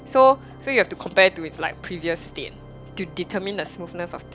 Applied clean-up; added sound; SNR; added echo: none; Organ; 18 dB; none.